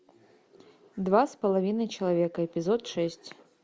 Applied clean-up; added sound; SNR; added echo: none; none; none; none.